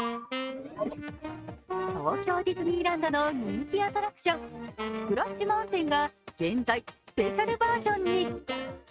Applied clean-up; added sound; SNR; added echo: neural mask model RNNoise.